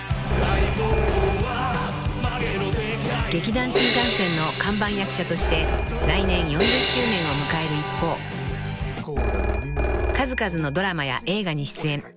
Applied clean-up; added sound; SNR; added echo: none; Telephone + Crash cymbal; 1 dB; none.